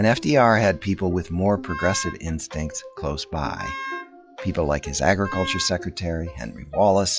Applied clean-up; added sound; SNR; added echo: classical method log-MMSE.